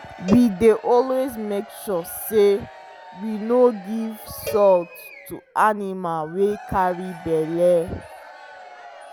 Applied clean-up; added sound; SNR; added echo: none; Crowd / Cheering + Cowbell; 18 dB; none.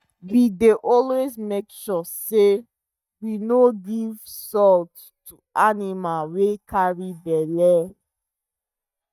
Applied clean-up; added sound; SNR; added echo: neural mask model DeepFilterNet 3.